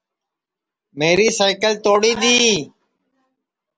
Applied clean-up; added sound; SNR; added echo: none; none; none; none.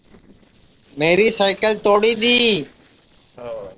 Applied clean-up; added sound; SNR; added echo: neural separator model SepFormer DNS4.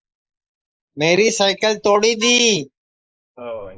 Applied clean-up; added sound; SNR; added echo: neural mask model Resemble Enhance denoiser.